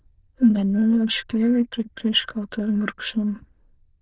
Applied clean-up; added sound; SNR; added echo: neural diffusion model UNIVERSE++.